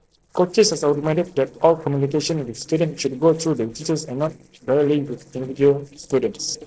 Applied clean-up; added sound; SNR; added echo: neural separator model SepFormer DNS4.